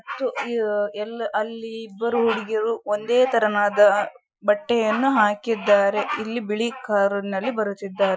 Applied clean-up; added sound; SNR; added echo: classical method Wiener filter.